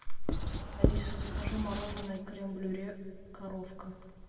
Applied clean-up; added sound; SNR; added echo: none; Writing; -3 dB; reverberation time 1.5 s.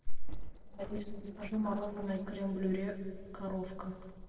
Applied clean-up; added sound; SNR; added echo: neural separator model SepFormer DNS4.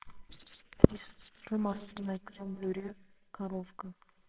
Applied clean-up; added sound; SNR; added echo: neural separator model SepFormer WHAMR!.